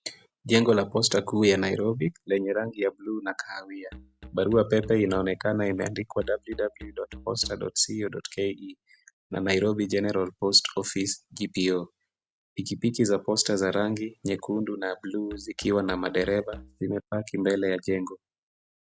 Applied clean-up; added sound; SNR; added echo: none; Musical instrument; 19 dB; none.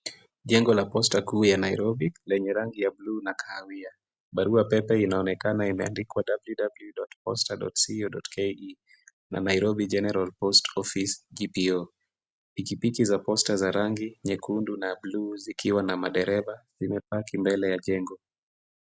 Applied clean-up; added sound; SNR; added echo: none; none; none; none.